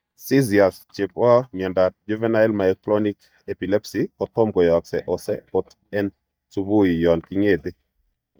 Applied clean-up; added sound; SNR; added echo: neural mask model DeepFilterNet 3.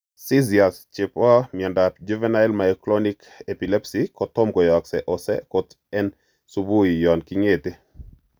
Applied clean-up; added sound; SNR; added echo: none; none; none; none.